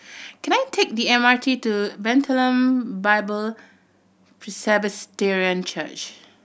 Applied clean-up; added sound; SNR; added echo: none; none; none; none.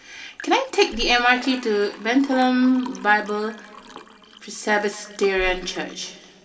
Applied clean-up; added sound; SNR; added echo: none; Liquid; 18 dB; reverberation time 2.4 s.